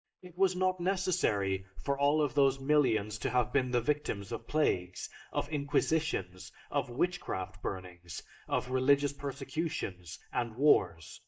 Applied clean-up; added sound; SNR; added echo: neural mask model DeepFilterNet 3.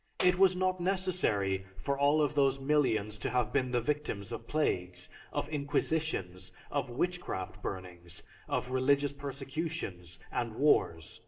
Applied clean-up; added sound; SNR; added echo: neural separator model SepFormer DNS4.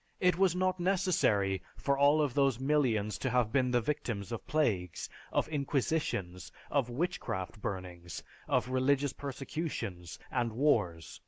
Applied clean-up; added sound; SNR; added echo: none; none; none; none.